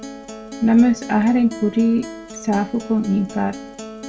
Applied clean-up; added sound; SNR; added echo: none; Acoustic guitar; 15 dB; reverberation time 0.2 s.